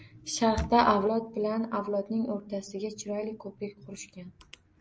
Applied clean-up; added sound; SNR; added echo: none; none; none; none.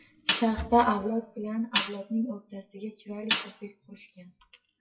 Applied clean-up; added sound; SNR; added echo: classical method WPE with log-MMSE.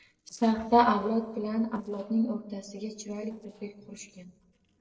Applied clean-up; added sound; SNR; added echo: neural separator model SepFormer DNS4.